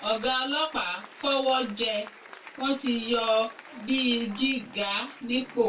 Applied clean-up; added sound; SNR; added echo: none; Applause / Crowd; 18 dB; reverberation time 0.2 s.